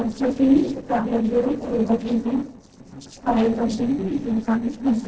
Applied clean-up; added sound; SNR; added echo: neural separator model SepFormer DNS4.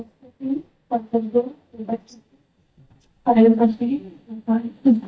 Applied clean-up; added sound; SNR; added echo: neural mask model DeepFilterNet 3.